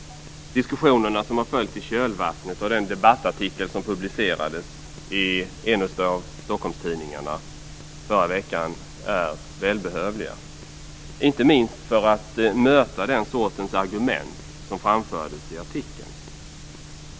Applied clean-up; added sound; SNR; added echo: none; none; none; none.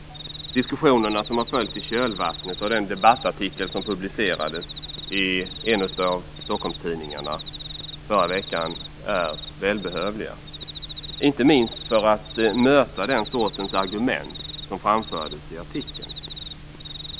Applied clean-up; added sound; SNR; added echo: none; Cricket; 11 dB; none.